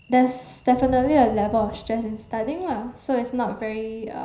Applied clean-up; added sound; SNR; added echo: none; Thunder; 19 dB; reverberation time 0.5 s.